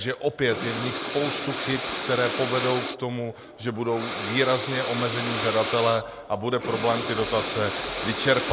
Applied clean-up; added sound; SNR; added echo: none; Breathing; 5 dB; none.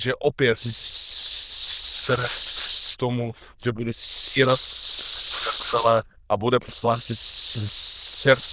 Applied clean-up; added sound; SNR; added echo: neural diffusion model UNIVERSE++.